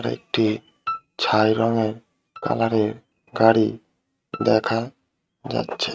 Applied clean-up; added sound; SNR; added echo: neural mask model RNNoise.